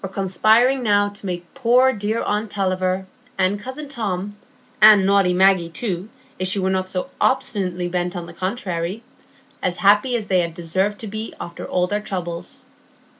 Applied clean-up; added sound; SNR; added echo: none; none; none; none.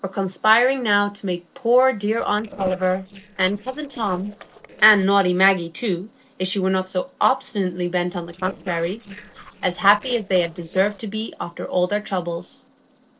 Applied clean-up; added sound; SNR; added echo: neural separator model SepFormer DNS4.